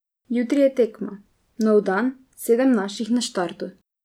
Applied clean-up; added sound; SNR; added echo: none; none; none; none.